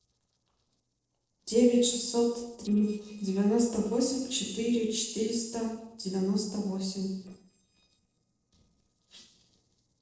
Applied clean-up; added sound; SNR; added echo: neural separator model SepFormer DNS4.